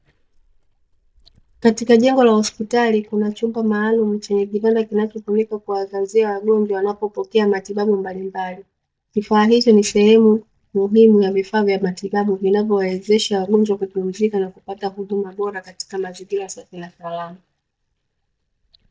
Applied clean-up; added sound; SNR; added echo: neural mask model DeepFilterNet 3.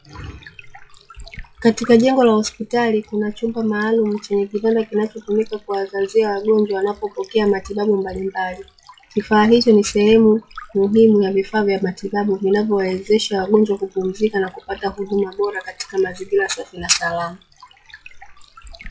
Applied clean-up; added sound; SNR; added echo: classical method WPE with log-MMSE.